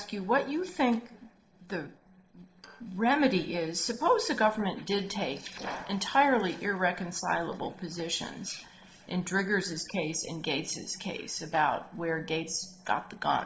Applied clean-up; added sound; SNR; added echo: neural separator model SepFormer DNS4.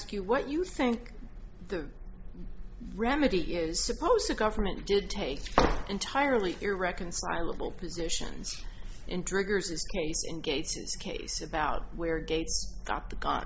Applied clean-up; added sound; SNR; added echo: none; none; none; none.